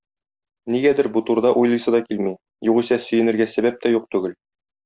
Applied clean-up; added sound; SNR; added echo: none; none; none; none.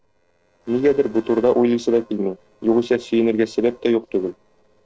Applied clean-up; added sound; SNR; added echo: neural separator model SepFormer DNS4.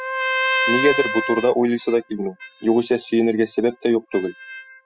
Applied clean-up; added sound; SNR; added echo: classical method spectral subtraction.